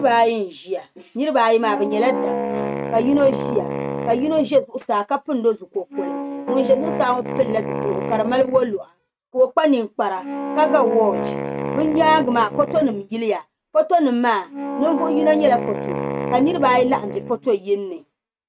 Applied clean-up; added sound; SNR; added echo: neural mask model RNNoise.